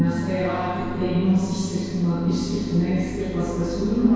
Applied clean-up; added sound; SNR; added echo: none; Microwave oven; 12 dB; reverberation time 2.0 s.